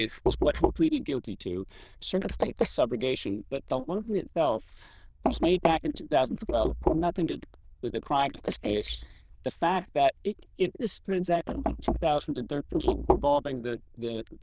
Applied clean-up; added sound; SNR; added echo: neural diffusion model UNIVERSE++.